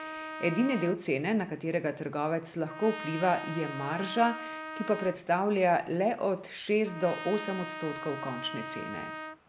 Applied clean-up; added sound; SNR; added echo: none; Trumpet; 11 dB; none.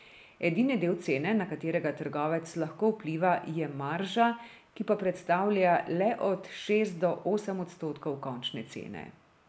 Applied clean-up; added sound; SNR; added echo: none; none; none; none.